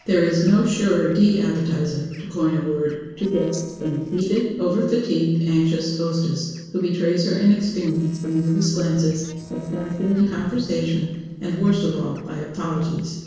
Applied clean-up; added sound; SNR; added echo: neural separator model SepFormer DNS4.